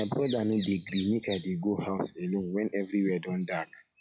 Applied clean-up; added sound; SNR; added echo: classical method log-MMSE.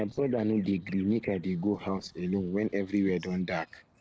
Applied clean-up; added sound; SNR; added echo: neural separator model SepFormer DNS4.